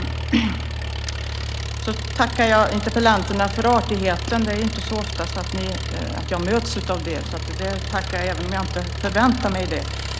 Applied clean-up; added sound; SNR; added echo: none; Engine; 4 dB; none.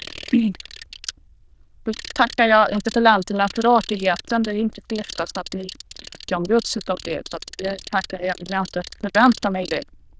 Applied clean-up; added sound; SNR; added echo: neural diffusion model UNIVERSE++.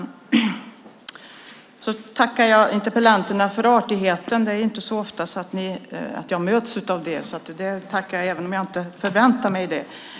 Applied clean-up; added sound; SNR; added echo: none; none; none; none.